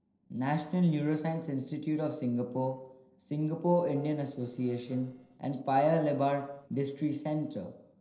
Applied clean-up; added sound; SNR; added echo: neural separator model SepFormer DNS4.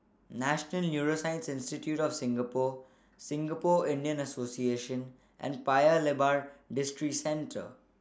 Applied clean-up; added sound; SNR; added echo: none; none; none; none.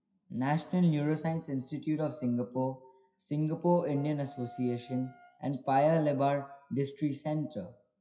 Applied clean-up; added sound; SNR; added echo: classical method WPE with log-MMSE.